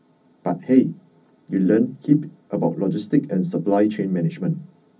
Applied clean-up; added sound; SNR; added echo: none; none; none; reverberation time 0.4 s.